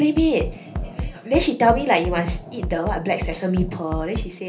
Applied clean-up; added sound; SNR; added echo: none; Bass drum; 8 dB; reverberation time 0.3 s.